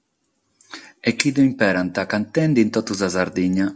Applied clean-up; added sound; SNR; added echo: none; none; none; none.